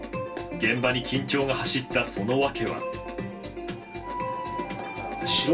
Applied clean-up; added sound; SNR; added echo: none; none; none; reverberation time 0.2 s.